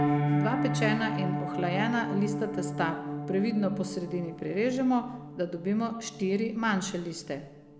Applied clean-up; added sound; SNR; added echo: none; Piano; 3 dB; none.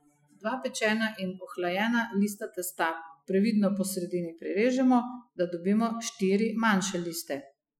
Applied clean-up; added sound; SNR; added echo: classical method Wiener filter.